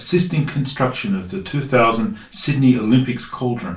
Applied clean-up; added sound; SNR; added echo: none; none; none; reverberation time 0.3 s.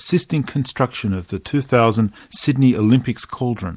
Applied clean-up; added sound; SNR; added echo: none; none; none; none.